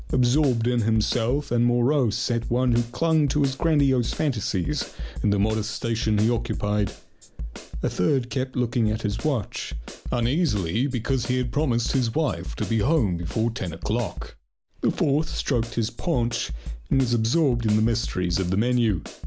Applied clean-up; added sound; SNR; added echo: none; Snare drum; 10 dB; none.